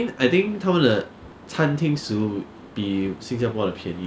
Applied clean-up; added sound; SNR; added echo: none; none; none; none.